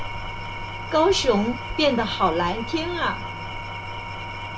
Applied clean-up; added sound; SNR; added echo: none; Bird vocalization, bird call, bird song + Engine / Tools; 6 dB; none.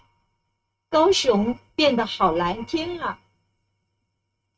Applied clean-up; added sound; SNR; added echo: neural mask model RNNoise.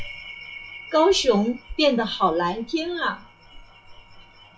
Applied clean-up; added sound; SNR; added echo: classical method log-MMSE.